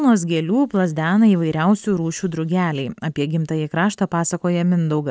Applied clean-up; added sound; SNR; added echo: none; none; none; none.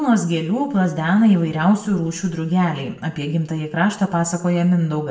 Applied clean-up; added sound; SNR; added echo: none; none; none; reverberation time 0.5 s.